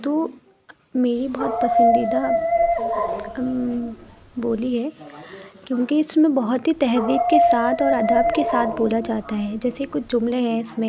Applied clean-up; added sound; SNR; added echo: none; Dog; -1 dB; none.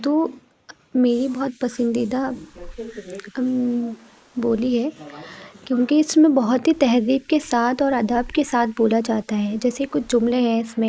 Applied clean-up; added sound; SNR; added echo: neural mask model Resemble Enhance denoiser.